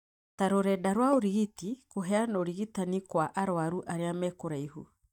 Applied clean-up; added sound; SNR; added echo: neural mask model DeepFilterNet 3.